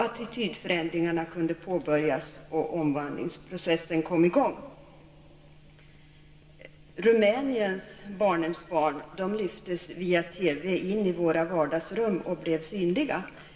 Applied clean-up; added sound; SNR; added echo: none; none; none; reverberation time 2.8 s.